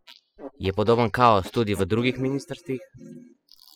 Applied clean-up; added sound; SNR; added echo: classical method spectral subtraction.